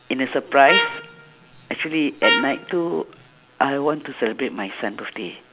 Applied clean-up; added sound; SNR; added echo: none; Trumpet; 2 dB; none.